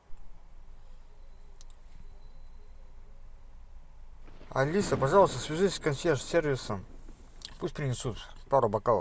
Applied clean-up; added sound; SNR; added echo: none; Thunder; 14 dB; none.